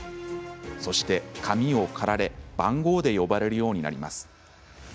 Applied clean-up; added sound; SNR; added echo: none; none; none; none.